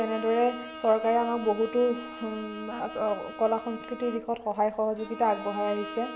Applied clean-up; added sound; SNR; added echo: none; Bowed string instrument; 13 dB; none.